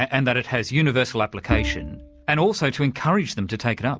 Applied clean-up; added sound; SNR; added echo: none; Bowed string instrument; 7 dB; none.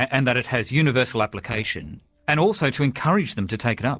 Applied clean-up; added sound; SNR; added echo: neural separator model SepFormer DNS4.